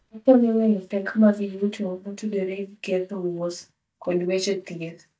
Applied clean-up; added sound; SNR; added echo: neural mask model DeepFilterNet 3.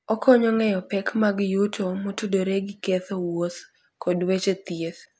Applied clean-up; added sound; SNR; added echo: none; none; none; none.